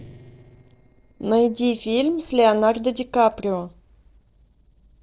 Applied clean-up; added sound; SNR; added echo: neural separator model SepFormer DNS4.